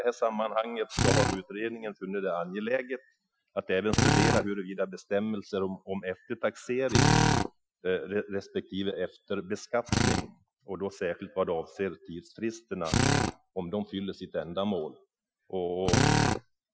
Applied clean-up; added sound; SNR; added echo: classical method Wiener filter.